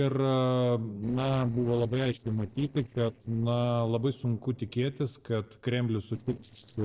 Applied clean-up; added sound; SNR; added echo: neural separator model SepFormer DNS4.